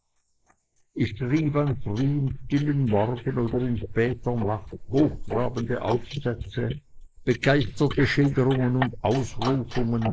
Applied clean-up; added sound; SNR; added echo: neural mask model Resemble Enhance denoiser.